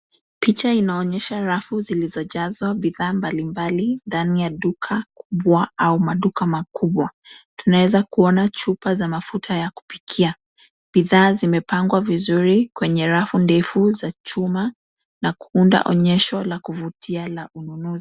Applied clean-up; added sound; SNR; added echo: none; none; none; none.